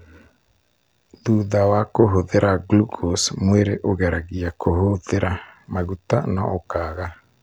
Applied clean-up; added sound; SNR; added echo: none; none; none; none.